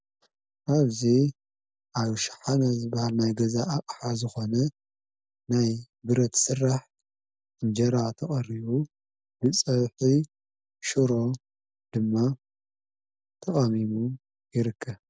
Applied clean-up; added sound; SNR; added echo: none; none; none; none.